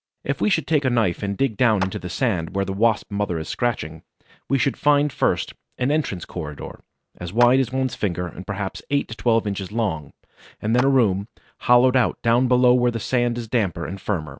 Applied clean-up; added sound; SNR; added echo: none; Clapping; 15 dB; none.